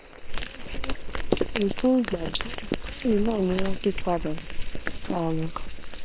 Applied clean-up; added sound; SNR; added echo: neural separator model SepFormer WHAM!.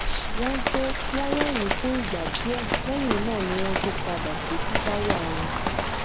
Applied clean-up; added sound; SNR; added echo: none; Rain; -3 dB; none.